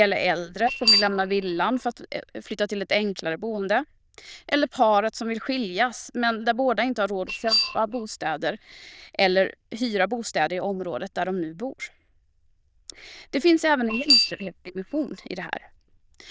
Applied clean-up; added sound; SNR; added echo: neural diffusion model UNIVERSE++.